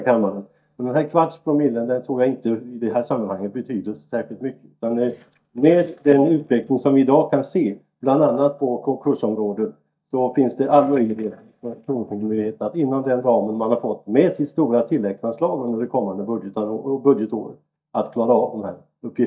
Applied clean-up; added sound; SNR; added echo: neural mask model DeepFilterNet 3.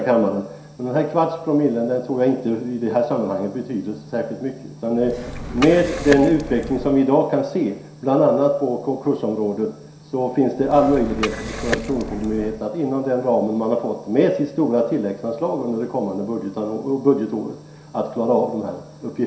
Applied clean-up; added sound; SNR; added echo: none; Liquid; 9 dB; reverberation time 0.7 s.